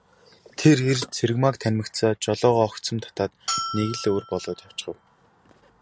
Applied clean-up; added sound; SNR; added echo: none; Bell; 9 dB; none.